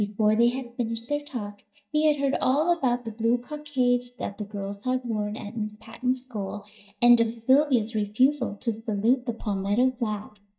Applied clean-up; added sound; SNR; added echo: neural mask model DeepFilterNet 3.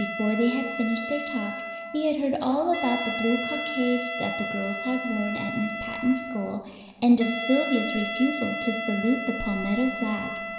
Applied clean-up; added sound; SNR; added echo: none; Wind instrument, woodwind instrument; 6 dB; reverberation time 2.1 s.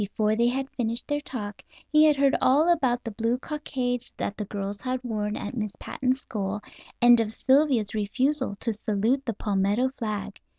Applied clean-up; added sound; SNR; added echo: none; none; none; none.